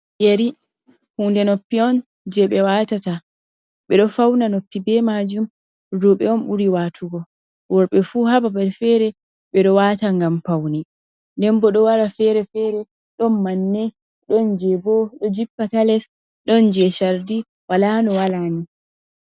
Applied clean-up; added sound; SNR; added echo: none; none; none; none.